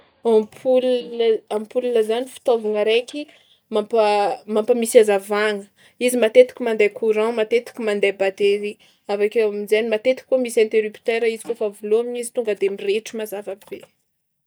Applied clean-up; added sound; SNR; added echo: neural mask model DeepFilterNet 3.